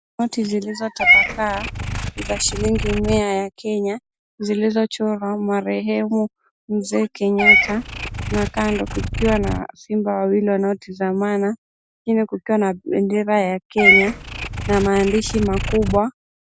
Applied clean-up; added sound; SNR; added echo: none; Meow / Purr; 3 dB; none.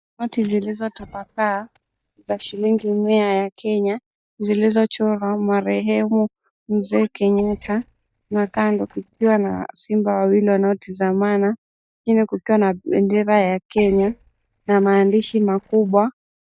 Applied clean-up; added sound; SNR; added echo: neural mask model DeepFilterNet 3.